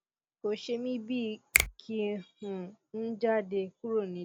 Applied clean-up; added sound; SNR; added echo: none; Finger snapping; 0 dB; none.